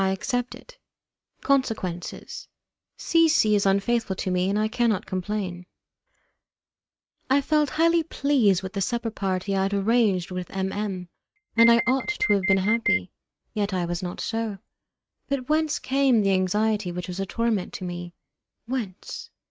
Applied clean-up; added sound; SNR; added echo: neural mask model RNNoise.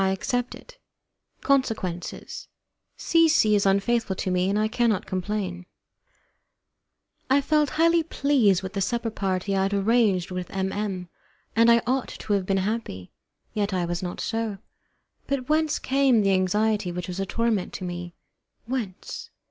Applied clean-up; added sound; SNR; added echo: none; none; none; none.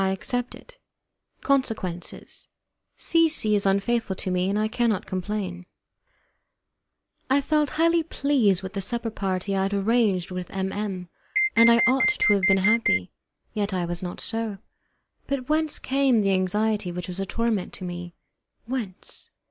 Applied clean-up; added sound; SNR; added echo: none; Alarm; -1 dB; none.